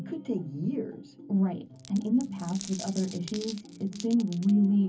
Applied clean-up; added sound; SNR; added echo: none; Glass; 17 dB; reverberation time 0.3 s.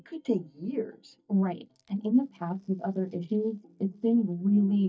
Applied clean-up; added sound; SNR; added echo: neural mask model DeepFilterNet 3.